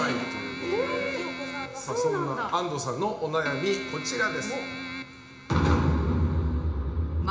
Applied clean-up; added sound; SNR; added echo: none; Keyboard (musical); 11 dB; reverberation time 0.8 s.